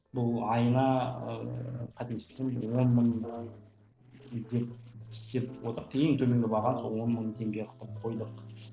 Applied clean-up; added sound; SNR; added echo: neural separator model SepFormer DNS4.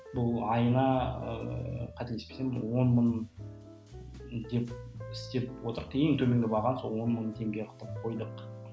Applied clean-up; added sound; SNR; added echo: none; none; none; none.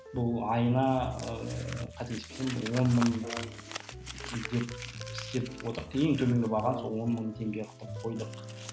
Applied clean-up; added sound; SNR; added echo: none; Crumpling, crinkling + Brass instrument; 13 dB; none.